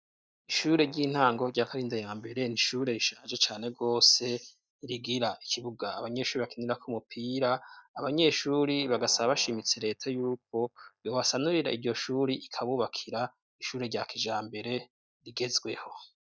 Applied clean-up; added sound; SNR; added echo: neural mask model DeepFilterNet 3.